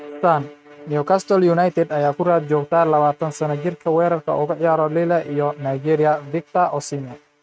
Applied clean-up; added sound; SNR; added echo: neural mask model RNNoise.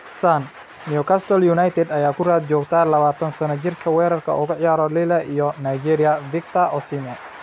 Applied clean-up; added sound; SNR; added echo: none; none; none; none.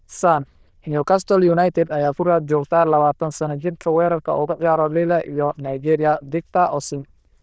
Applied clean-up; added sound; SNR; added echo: neural diffusion model UNIVERSE++.